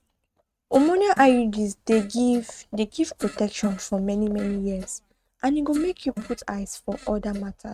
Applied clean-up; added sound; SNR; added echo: neural mask model RNNoise.